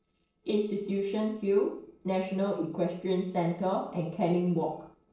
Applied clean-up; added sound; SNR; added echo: neural separator model SepFormer DNS4.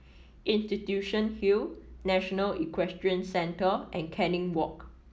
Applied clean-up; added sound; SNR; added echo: none; none; none; none.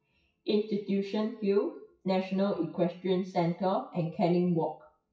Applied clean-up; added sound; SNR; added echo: classical method WPE with log-MMSE.